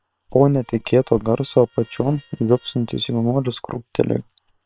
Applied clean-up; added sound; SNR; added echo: neural separator model SepFormer WHAM!.